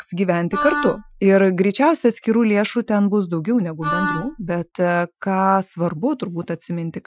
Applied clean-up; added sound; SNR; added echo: classical method Wiener filter.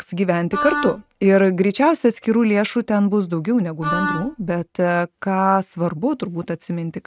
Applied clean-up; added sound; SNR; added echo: neural mask model RNNoise.